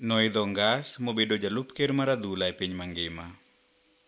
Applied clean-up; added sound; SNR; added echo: none; none; none; none.